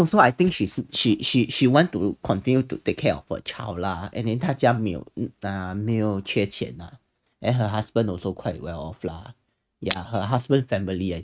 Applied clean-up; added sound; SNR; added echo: neural mask model RNNoise.